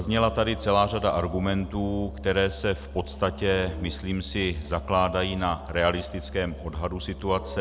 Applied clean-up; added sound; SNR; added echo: none; Musical instrument; 12 dB; none.